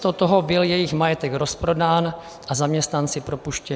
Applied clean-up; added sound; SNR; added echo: none; none; none; none.